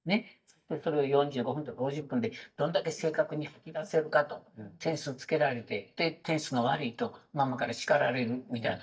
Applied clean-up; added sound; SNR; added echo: neural mask model DeepFilterNet 3.